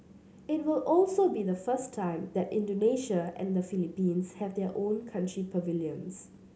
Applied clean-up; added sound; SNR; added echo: none; none; none; none.